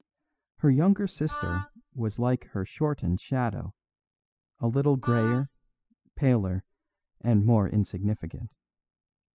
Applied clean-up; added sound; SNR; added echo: classical method spectral subtraction.